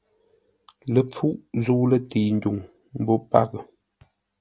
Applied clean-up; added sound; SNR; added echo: none; none; none; none.